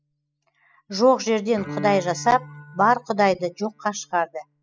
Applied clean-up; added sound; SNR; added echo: classical method spectral subtraction.